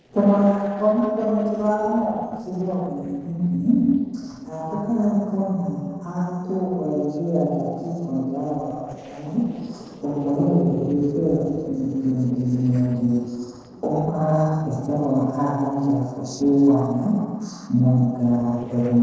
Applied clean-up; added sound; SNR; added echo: neural separator model SepFormer DNS4.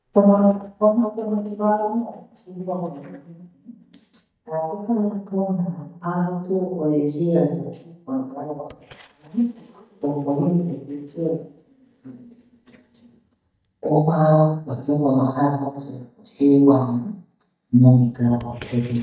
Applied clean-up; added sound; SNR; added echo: neural mask model DeepFilterNet 3.